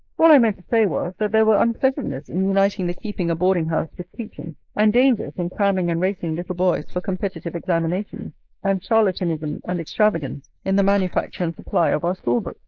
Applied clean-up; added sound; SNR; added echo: neural mask model Resemble Enhance denoiser.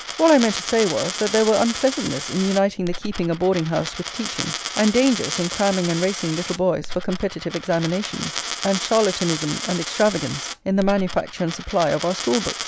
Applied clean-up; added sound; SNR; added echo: none; Coin (dropping); 8 dB; none.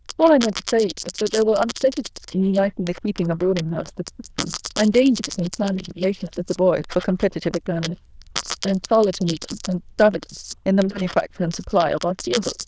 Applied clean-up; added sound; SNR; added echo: neural diffusion model UNIVERSE++.